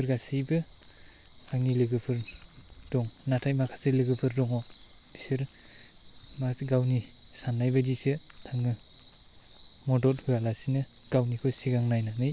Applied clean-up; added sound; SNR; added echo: none; none; none; none.